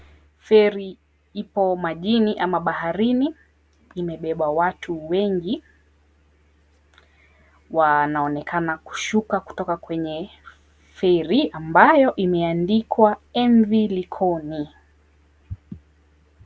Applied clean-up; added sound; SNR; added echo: none; none; none; none.